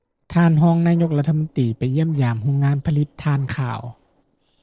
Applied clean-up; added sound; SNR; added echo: neural separator model SepFormer DNS4.